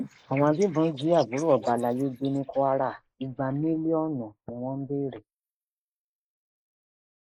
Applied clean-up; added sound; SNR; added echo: neural mask model Resemble Enhance denoiser.